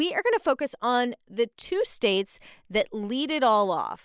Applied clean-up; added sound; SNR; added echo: none; none; none; none.